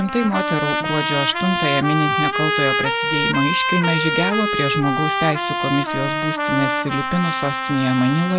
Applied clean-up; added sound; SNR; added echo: none; Trumpet; 0 dB; none.